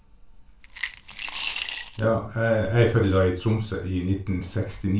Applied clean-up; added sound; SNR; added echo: none; Coin (dropping) / Glass; 10 dB; reverberation time 0.3 s.